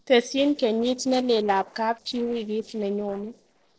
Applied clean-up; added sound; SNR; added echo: neural separator model SepFormer DNS4.